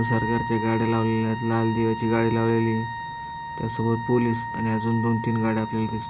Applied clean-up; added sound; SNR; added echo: none; Wind instrument, woodwind instrument; 8 dB; none.